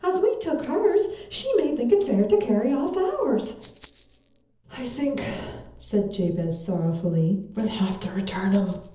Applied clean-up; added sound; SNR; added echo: none; Rattle (instrument); 18 dB; reverberation time 0.7 s.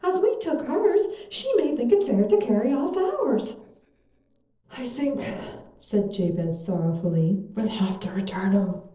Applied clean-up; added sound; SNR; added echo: neural separator model SepFormer DNS4.